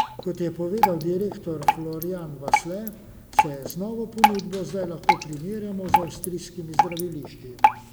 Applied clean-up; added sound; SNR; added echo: none; Drip; -4 dB; none.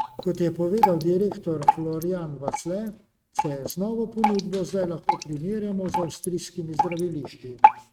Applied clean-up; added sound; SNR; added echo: neural mask model RNNoise.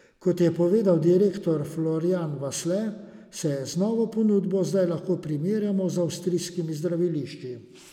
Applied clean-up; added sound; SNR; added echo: none; none; none; none.